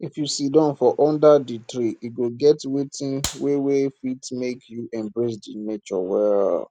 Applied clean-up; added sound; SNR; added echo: none; Clapping; 12 dB; none.